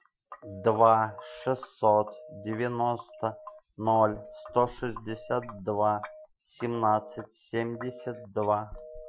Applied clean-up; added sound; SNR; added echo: classical method Wiener filter.